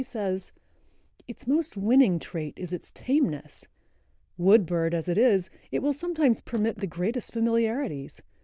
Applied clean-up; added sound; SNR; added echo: neural diffusion model UNIVERSE++.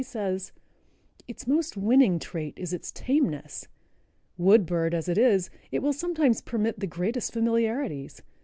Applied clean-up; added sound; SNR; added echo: none; none; none; none.